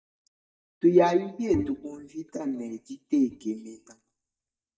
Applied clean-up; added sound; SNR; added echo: neural mask model DeepFilterNet 3.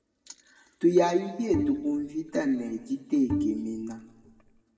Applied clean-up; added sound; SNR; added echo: none; Bowed string instrument; 6 dB; reverberation time 1.2 s.